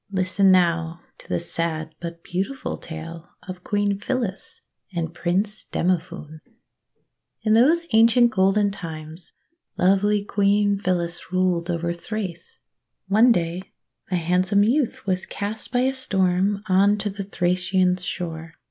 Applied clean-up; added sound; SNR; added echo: none; none; none; none.